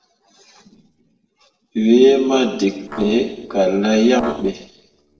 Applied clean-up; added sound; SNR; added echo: neural separator model SepFormer DNS4.